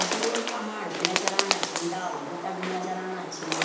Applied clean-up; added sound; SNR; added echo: none; Bird; -2 dB; reverberation time 0.8 s.